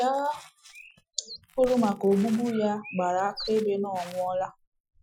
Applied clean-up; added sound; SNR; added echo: classical method Wiener filter.